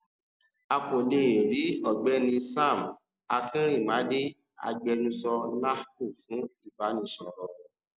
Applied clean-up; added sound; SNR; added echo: none; none; none; none.